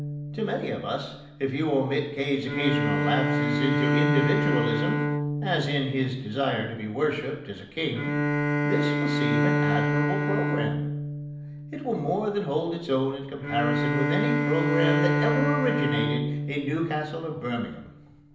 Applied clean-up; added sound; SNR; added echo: none; Bowed string instrument; -1 dB; reverberation time 0.8 s.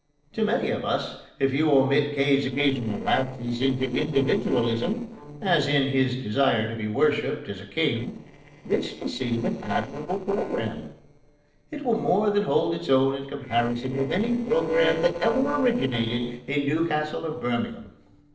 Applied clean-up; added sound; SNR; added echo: neural separator model SepFormer DNS4.